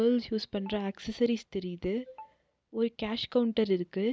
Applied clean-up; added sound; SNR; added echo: none; none; none; none.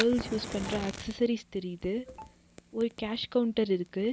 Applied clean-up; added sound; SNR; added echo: none; Fire; 12 dB; none.